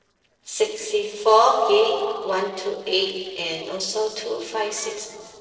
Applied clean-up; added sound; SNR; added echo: neural separator model SepFormer DNS4.